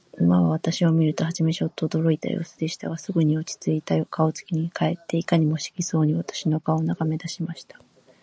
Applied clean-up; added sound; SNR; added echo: none; none; none; none.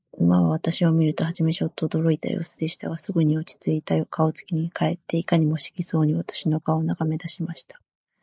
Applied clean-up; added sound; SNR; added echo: neural mask model Resemble Enhance denoiser.